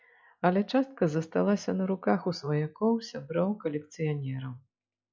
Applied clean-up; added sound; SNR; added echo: none; none; none; none.